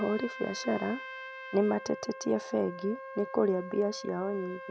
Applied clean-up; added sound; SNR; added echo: none; Trumpet; 12 dB; none.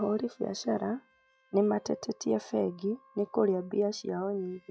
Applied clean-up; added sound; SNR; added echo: classical method log-MMSE.